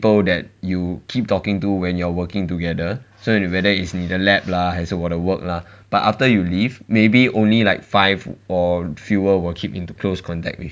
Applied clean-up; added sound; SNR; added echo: none; none; none; none.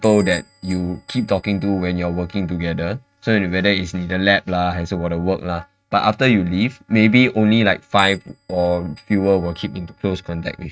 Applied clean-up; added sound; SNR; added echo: neural mask model RNNoise.